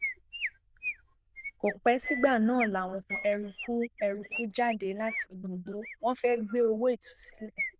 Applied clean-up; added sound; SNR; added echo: neural diffusion model UNIVERSE++.